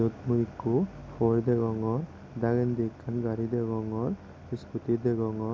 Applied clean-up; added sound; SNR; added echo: none; none; none; none.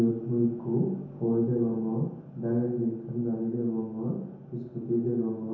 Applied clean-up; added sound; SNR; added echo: none; none; none; reverberation time 0.9 s.